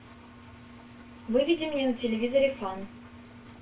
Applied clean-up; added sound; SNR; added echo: none; Engine; 17 dB; reverberation time 0.2 s.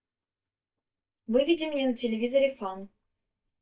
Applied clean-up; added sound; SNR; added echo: neural mask model DeepFilterNet 3.